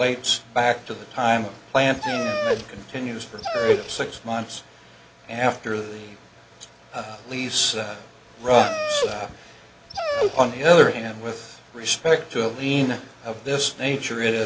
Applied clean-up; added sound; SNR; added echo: none; Dog; 4 dB; none.